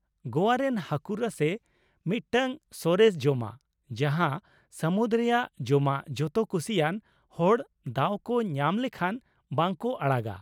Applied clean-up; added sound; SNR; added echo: none; none; none; none.